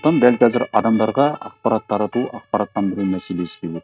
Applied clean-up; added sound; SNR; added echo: neural mask model RNNoise.